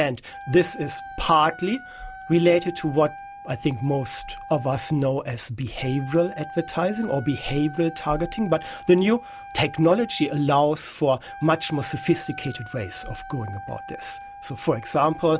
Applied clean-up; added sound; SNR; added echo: none; Wind instrument, woodwind instrument; 16 dB; none.